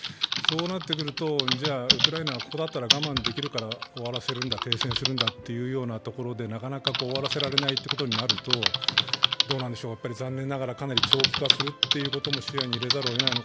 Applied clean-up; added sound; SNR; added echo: none; Typing; -3 dB; none.